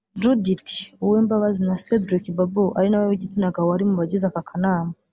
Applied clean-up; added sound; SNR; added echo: none; none; none; none.